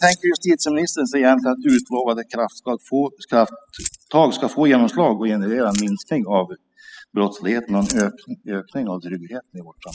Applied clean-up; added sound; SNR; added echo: classical method spectral subtraction.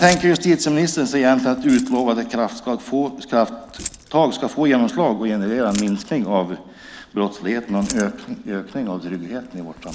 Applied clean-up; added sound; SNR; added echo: none; Keys jangling; 19 dB; none.